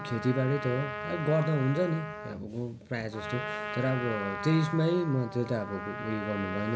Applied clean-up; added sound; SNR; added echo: none; Trumpet; 8 dB; none.